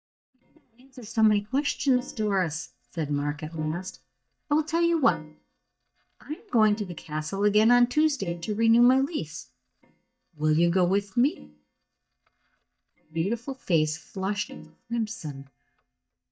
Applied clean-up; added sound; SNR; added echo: neural mask model DeepFilterNet 3.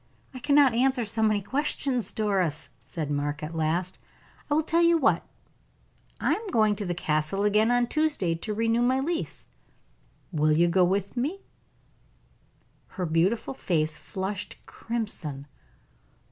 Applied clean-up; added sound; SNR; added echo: none; none; none; none.